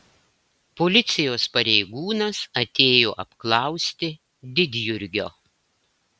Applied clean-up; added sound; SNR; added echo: none; none; none; none.